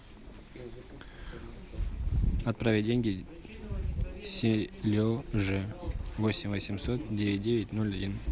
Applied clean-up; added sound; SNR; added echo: none; Stream / Bird; 19 dB; none.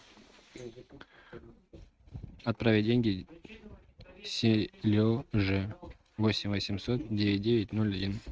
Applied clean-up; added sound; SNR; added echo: neural mask model RNNoise.